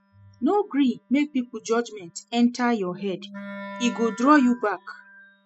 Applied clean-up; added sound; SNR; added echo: classical method spectral subtraction.